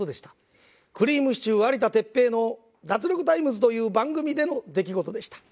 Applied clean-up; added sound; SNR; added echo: none; none; none; none.